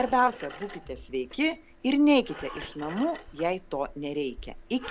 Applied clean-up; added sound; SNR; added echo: none; Engine; 18 dB; none.